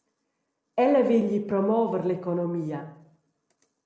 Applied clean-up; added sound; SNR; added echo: none; none; none; none.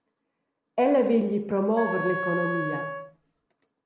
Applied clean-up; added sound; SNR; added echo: none; Wind instrument, woodwind instrument; 6 dB; none.